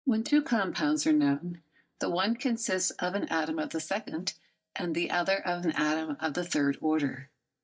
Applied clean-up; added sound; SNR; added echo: neural mask model DeepFilterNet 3.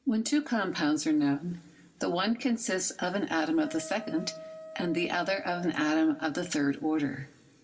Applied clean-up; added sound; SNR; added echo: none; Wind instrument, woodwind instrument; 17 dB; reverberation time 0.4 s.